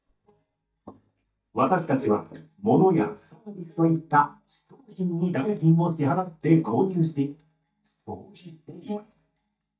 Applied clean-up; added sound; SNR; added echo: neural mask model DeepFilterNet 3.